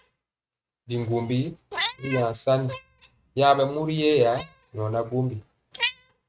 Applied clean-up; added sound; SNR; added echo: neural mask model RNNoise.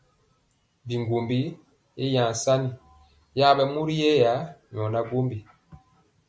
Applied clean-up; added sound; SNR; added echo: none; none; none; none.